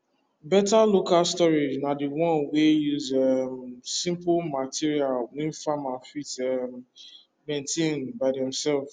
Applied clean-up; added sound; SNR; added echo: none; none; none; none.